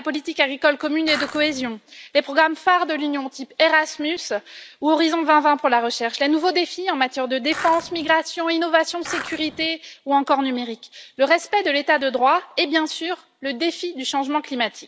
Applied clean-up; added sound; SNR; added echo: none; Skateboard; 11 dB; none.